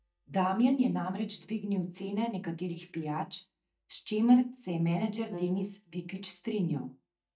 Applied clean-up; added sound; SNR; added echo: neural mask model DeepFilterNet 3.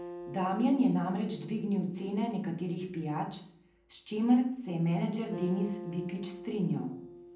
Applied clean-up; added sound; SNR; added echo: none; Acoustic guitar; 15 dB; reverberation time 0.6 s.